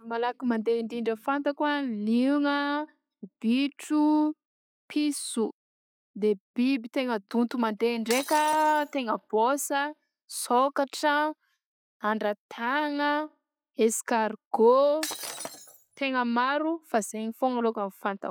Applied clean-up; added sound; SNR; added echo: classical method log-MMSE.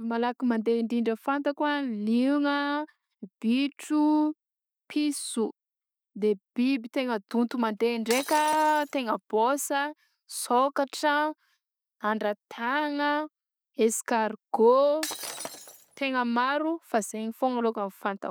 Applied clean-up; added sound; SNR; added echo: none; Shatter; 12 dB; none.